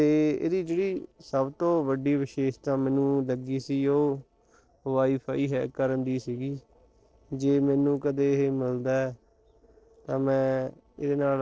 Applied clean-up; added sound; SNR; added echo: neural separator model SepFormer DNS4.